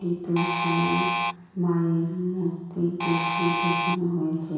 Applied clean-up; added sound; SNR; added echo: none; Alarm; -1 dB; reverberation time 1.1 s.